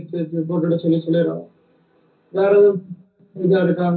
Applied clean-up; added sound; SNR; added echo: none; none; none; reverberation time 0.3 s.